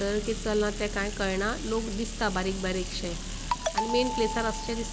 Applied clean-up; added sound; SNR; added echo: none; Bathtub (filling or washing); 13 dB; none.